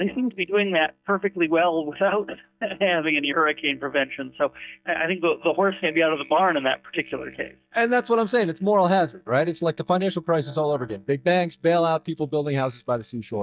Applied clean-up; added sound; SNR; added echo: neural mask model DeepFilterNet 3.